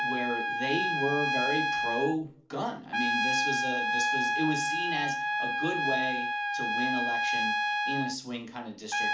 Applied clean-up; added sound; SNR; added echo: none; Trumpet; -4 dB; reverberation time 0.4 s.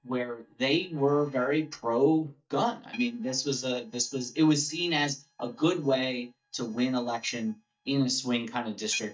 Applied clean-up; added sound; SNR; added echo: neural mask model DeepFilterNet 3.